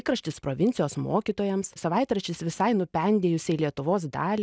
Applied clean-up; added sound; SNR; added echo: none; none; none; none.